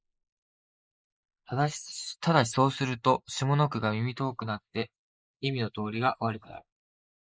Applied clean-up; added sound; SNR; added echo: neural mask model Resemble Enhance denoiser.